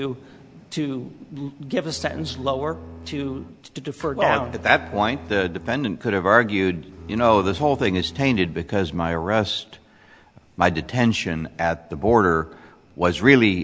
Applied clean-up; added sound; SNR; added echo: none; Bowed string instrument; 17 dB; none.